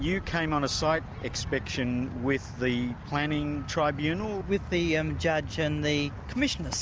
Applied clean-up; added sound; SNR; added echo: none; none; none; none.